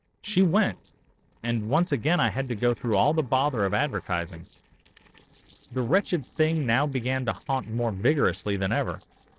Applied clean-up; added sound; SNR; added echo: neural separator model SepFormer DNS4.